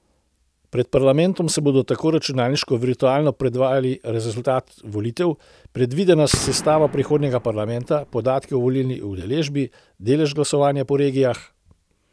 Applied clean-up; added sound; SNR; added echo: none; Gunshot, gunfire; 12 dB; none.